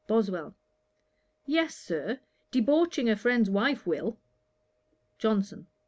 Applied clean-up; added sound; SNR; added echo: none; none; none; none.